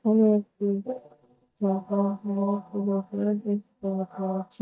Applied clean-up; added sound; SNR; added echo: neural mask model DeepFilterNet 3.